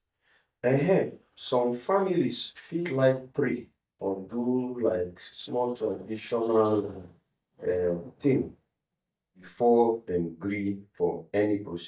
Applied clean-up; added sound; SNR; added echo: neural mask model DeepFilterNet 3.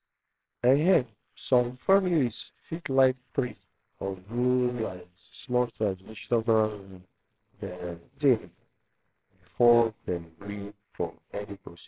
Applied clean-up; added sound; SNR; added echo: neural separator model SepFormer WHAMR!.